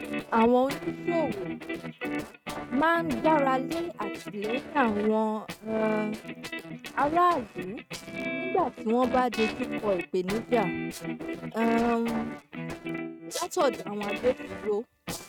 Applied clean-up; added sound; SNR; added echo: neural mask model RNNoise.